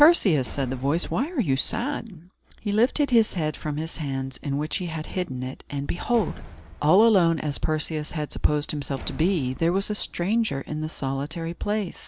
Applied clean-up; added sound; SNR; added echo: none; Slam; 17 dB; none.